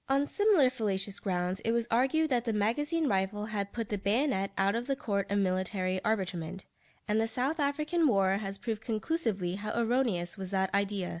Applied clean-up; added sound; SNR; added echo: none; none; none; none.